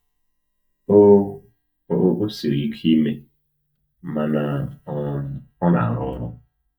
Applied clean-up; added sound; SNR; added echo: neural mask model DeepFilterNet 3.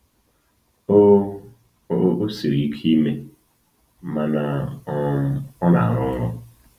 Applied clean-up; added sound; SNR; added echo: none; none; none; none.